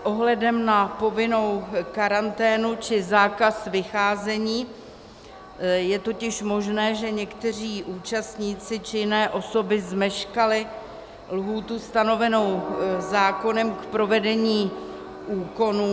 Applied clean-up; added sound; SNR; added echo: none; Train; 16 dB; none.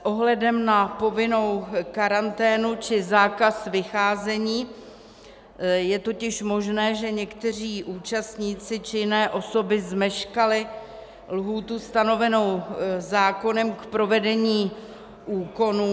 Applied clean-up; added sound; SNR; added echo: none; none; none; none.